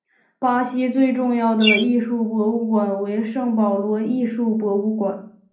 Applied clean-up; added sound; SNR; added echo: none; Bird; 6 dB; reverberation time 0.5 s.